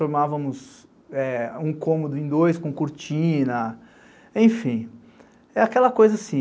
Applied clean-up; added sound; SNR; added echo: none; none; none; none.